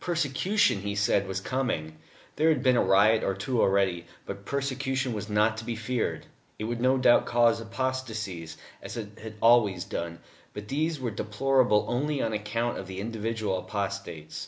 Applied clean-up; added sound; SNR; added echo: none; none; none; none.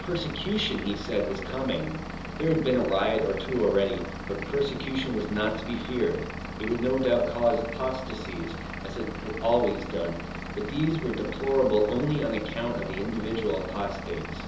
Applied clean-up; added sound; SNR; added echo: none; Engine / Vehicle; 8 dB; reverberation time 1.2 s.